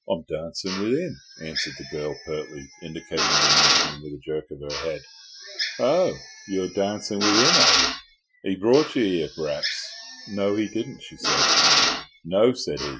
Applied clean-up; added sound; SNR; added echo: classical method Wiener filter.